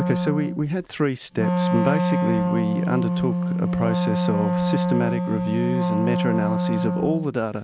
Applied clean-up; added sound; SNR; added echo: none; Wind instrument, woodwind instrument; -2 dB; none.